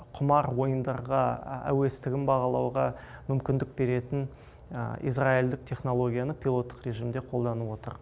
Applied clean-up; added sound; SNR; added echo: none; none; none; none.